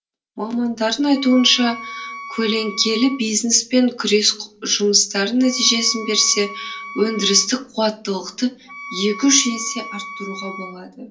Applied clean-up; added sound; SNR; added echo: none; Wind instrument, woodwind instrument; 14 dB; reverberation time 0.3 s.